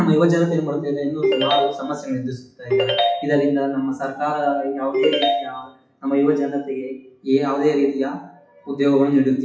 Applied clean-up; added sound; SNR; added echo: classical method WPE with log-MMSE.